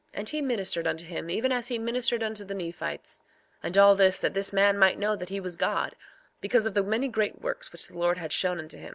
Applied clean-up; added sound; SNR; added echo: none; none; none; none.